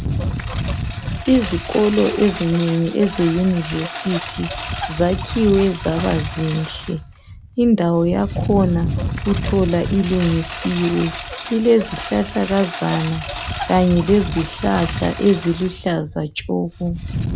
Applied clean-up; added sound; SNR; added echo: none; Engine; 7 dB; none.